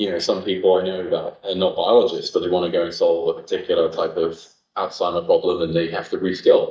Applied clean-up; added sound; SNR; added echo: neural mask model DeepFilterNet 3.